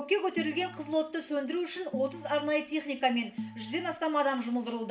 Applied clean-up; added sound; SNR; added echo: none; Organ; 13 dB; reverberation time 0.4 s.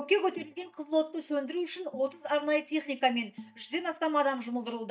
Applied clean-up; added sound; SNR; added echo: neural mask model DeepFilterNet 3.